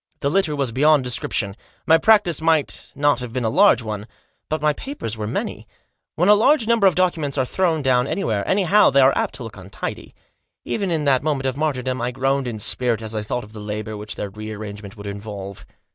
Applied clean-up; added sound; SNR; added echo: none; none; none; none.